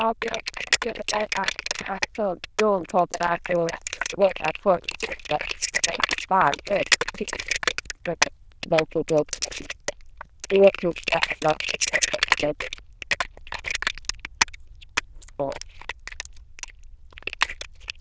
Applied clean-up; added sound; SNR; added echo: neural diffusion model UNIVERSE++.